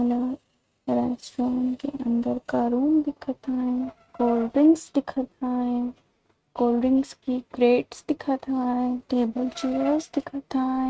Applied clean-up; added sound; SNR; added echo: neural mask model RNNoise.